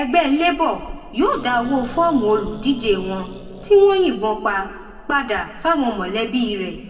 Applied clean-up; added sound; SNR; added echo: none; Growling; 17 dB; reverberation time 1.4 s.